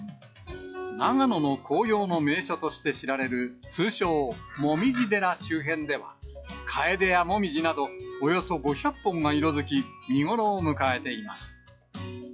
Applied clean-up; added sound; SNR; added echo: classical method log-MMSE.